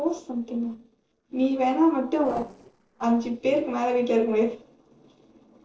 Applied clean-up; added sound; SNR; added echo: neural separator model SepFormer DNS4.